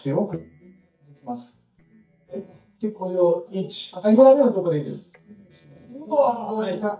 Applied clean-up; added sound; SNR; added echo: neural mask model DeepFilterNet 3.